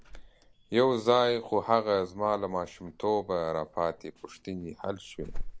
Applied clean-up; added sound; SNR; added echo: none; Alarm / Insect; 13 dB; none.